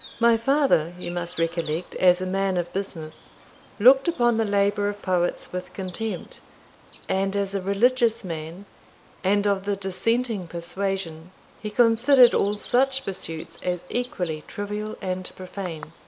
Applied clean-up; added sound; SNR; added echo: none; Bird vocalization, bird call, bird song; 18 dB; none.